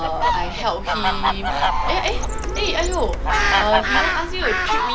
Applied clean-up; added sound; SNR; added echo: none; Printer + Fowl; -5 dB; none.